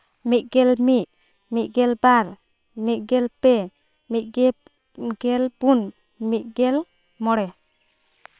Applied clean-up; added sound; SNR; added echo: neural separator model SepFormer WHAM!.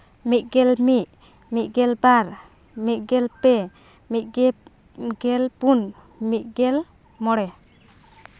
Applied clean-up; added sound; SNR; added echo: none; none; none; none.